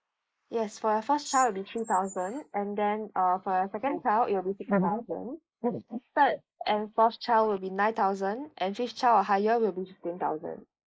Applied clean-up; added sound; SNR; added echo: neural mask model Resemble Enhance denoiser.